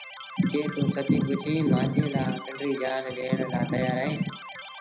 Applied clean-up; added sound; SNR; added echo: none; Keyboard (musical); 15 dB; reverberation time 0.5 s.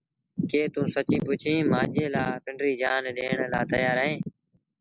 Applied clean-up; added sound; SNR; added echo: none; none; none; none.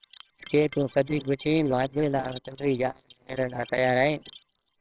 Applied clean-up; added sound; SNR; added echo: neural separator model SepFormer WHAMR!.